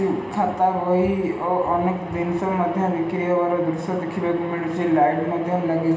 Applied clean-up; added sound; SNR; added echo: none; none; none; reverberation time 1.1 s.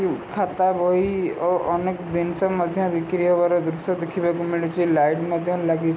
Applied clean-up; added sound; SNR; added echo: none; none; none; none.